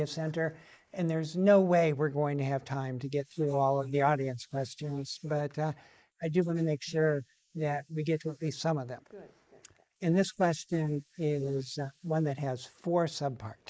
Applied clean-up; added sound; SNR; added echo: neural mask model Resemble Enhance denoiser.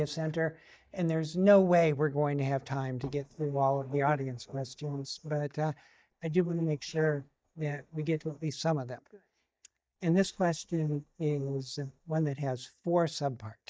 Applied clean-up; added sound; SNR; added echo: neural mask model DeepFilterNet 3.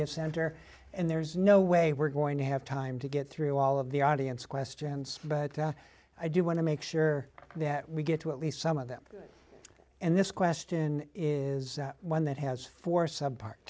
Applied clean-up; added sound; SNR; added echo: none; none; none; none.